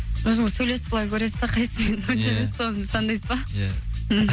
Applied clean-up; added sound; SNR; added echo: none; none; none; none.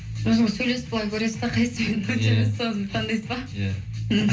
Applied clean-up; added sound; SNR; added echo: none; none; none; reverberation time 0.3 s.